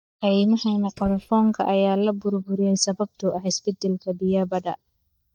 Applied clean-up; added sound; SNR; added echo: neural mask model DeepFilterNet 3.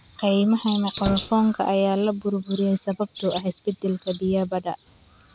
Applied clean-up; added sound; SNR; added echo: none; Squeak; 16 dB; none.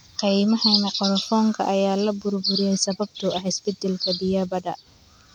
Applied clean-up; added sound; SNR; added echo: none; none; none; none.